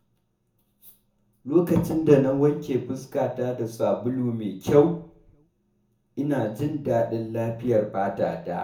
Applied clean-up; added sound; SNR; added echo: none; none; none; reverberation time 0.5 s.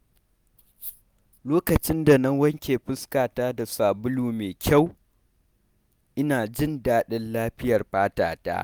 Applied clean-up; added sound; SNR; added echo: none; none; none; none.